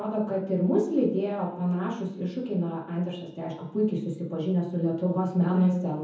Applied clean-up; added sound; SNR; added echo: none; none; none; reverberation time 0.7 s.